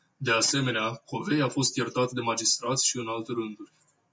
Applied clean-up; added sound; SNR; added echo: none; none; none; none.